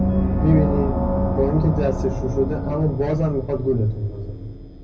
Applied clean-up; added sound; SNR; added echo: none; Gong; 1 dB; reverberation time 0.4 s.